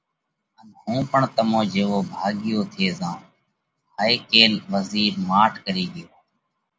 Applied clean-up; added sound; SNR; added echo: none; none; none; none.